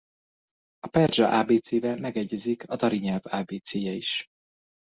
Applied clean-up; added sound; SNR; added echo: none; none; none; none.